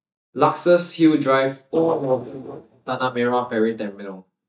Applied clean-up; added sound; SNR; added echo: neural mask model DeepFilterNet 3.